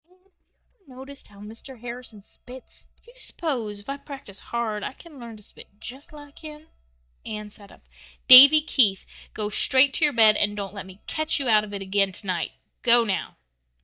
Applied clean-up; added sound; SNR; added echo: neural mask model DeepFilterNet 3.